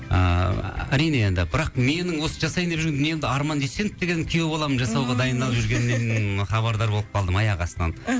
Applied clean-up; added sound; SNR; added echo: none; none; none; none.